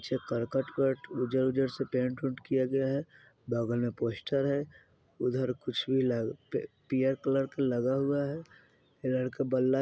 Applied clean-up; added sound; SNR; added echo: none; none; none; none.